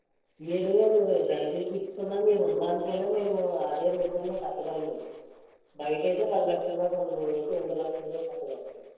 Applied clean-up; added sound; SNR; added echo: neural separator model SepFormer DNS4.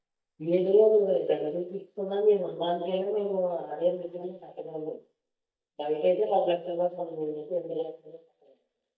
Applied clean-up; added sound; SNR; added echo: neural mask model DeepFilterNet 3.